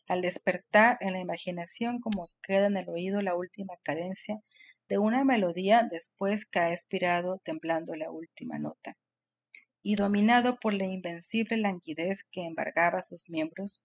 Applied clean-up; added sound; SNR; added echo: classical method spectral subtraction.